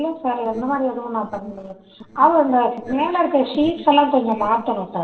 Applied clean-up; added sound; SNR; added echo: neural separator model SepFormer DNS4.